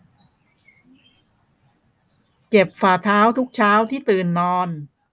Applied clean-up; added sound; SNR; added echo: none; none; none; none.